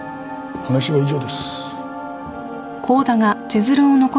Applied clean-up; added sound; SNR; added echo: none; Wind instrument, woodwind instrument; 16 dB; none.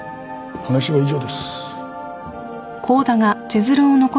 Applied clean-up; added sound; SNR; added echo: none; none; none; none.